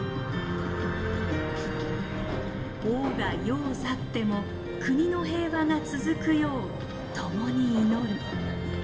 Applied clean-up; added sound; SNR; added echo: none; Subway, metro, underground; 14 dB; reverberation time 1.5 s.